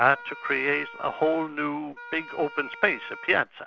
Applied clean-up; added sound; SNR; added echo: none; Wind instrument, woodwind instrument; 16 dB; none.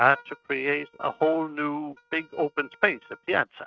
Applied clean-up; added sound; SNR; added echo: neural mask model RNNoise.